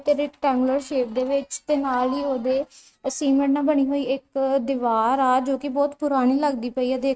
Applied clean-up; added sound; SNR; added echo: neural mask model RNNoise.